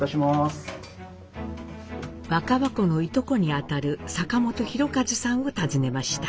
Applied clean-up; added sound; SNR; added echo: none; none; none; none.